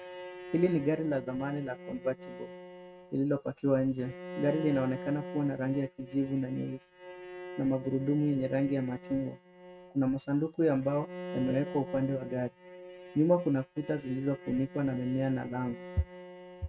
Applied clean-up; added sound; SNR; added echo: neural mask model RNNoise.